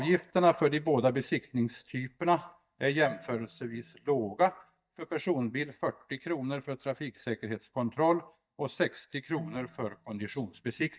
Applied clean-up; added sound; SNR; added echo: neural mask model DeepFilterNet 3.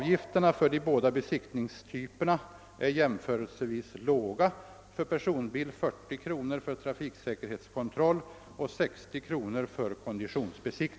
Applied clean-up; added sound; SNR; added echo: none; none; none; none.